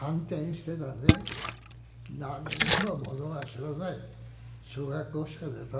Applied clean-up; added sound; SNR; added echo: none; Splash, splatter; -3 dB; reverberation time 0.8 s.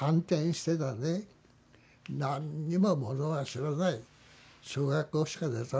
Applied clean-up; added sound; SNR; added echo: none; none; none; none.